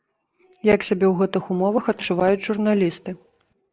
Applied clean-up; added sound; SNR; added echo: neural separator model SepFormer DNS4.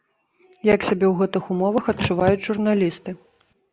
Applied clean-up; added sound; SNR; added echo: none; Car; 12 dB; none.